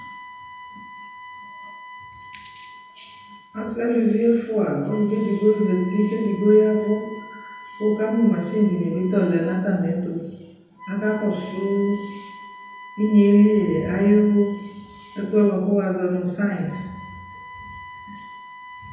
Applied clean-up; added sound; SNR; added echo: none; Wind instrument, woodwind instrument; 19 dB; reverberation time 0.9 s.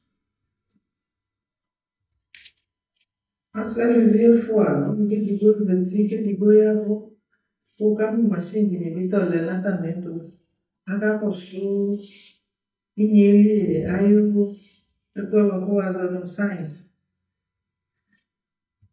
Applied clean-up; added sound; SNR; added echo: neural mask model DeepFilterNet 3.